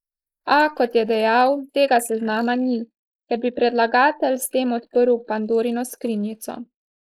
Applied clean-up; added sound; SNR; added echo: neural mask model Resemble Enhance denoiser.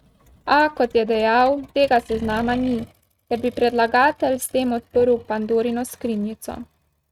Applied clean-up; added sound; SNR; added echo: neural mask model RNNoise.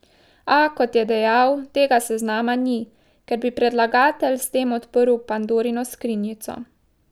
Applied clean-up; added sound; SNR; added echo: none; none; none; none.